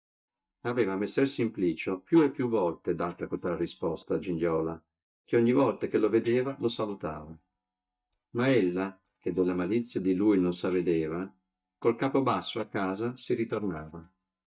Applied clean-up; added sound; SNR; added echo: neural mask model DeepFilterNet 3.